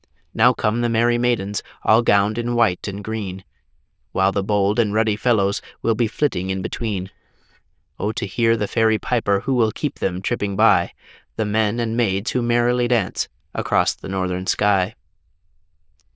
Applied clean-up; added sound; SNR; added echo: neural diffusion model UNIVERSE++.